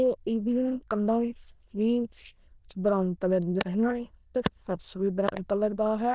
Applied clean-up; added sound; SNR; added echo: neural diffusion model UNIVERSE++.